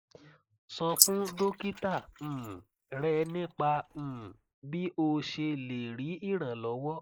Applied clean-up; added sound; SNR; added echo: neural mask model Resemble Enhance denoiser.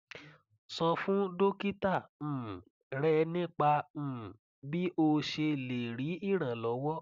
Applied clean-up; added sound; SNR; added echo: none; none; none; none.